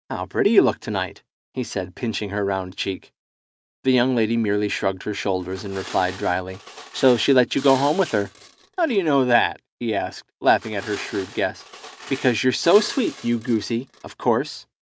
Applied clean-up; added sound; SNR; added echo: none; Glass; 17 dB; none.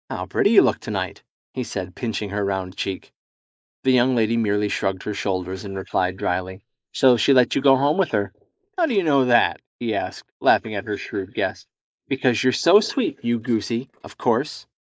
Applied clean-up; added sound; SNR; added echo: neural mask model Resemble Enhance denoiser.